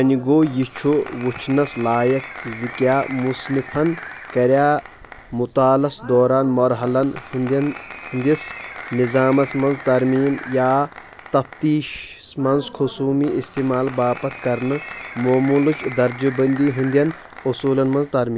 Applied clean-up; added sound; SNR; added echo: none; Applause; 16 dB; none.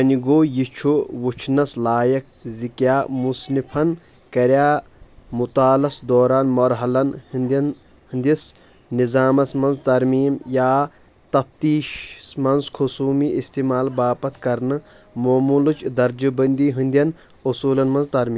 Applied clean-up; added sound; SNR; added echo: none; none; none; none.